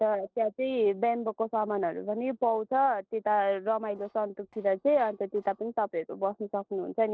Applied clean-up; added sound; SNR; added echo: neural separator model SepFormer DNS4.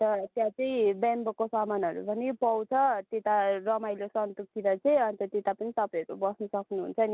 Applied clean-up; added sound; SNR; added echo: none; none; none; none.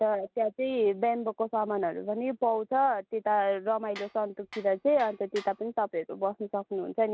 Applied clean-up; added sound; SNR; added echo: none; Tools; 19 dB; none.